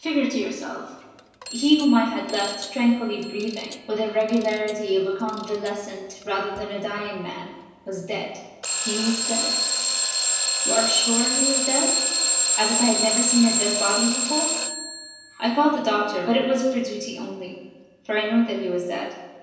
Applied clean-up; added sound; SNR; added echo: none; Alarm / Clock; 1 dB; reverberation time 1.0 s.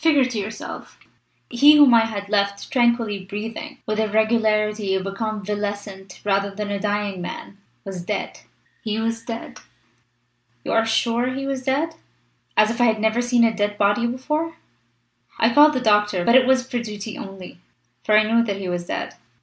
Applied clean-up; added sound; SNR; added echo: none; none; none; none.